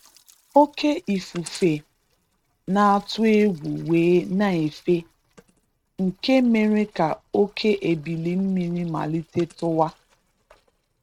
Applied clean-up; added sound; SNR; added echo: neural mask model RNNoise.